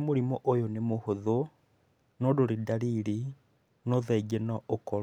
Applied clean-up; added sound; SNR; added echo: none; none; none; none.